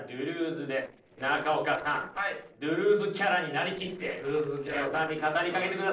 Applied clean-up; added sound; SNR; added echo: neural separator model SepFormer DNS4.